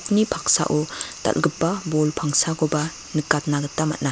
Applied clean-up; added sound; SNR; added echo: none; none; none; none.